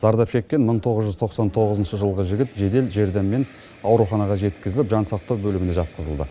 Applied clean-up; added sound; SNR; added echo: none; none; none; none.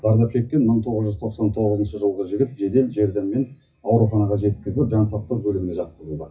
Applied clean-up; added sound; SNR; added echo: classical method WPE with log-MMSE.